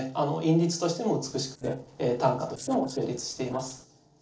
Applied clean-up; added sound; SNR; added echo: neural separator model SepFormer DNS4.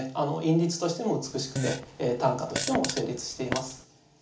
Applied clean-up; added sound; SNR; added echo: none; Fart; 6 dB; reverberation time 0.4 s.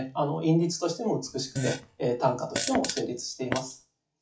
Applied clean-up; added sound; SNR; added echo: classical method WPE with log-MMSE.